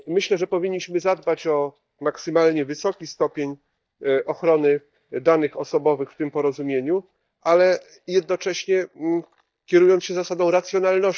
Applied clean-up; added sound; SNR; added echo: neural mask model DeepFilterNet 3.